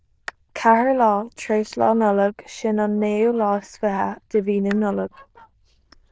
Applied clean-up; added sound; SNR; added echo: neural diffusion model UNIVERSE++.